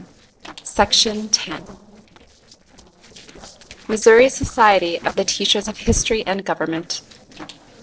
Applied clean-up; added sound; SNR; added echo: neural separator model SepFormer DNS4.